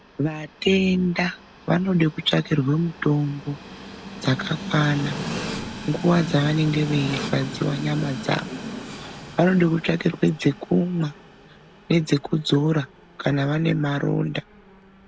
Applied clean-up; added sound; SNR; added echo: none; Train; 12 dB; none.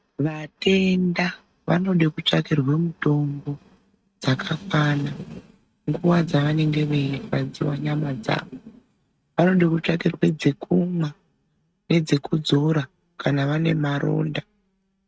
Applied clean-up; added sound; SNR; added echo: neural mask model RNNoise.